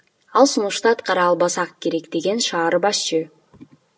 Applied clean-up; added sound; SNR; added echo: none; none; none; none.